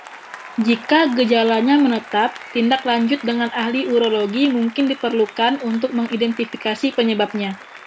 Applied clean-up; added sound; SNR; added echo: none; Applause; 18 dB; none.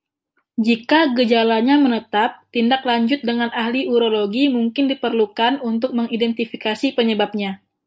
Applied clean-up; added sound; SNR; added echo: none; none; none; none.